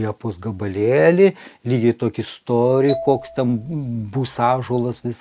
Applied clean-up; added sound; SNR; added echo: none; Marimba, xylophone; 15 dB; none.